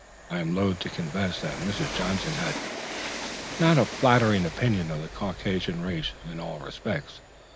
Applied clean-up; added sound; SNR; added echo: none; Train; 9 dB; none.